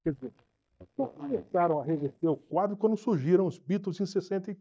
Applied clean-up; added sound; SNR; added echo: neural mask model DeepFilterNet 3.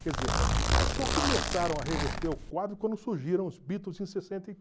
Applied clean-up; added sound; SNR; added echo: none; Zipper (clothing); -5 dB; none.